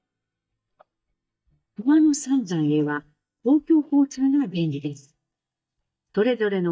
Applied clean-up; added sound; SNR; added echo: neural mask model DeepFilterNet 3.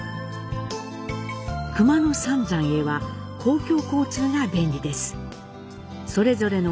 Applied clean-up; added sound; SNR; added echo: none; none; none; none.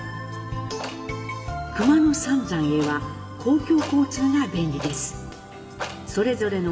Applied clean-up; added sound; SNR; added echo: none; Clock; 17 dB; reverberation time 1.8 s.